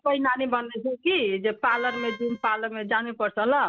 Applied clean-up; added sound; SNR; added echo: neural mask model RNNoise.